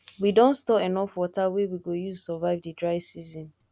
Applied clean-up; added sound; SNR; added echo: none; none; none; none.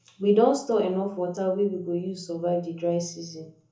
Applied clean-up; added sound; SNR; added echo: none; none; none; reverberation time 0.6 s.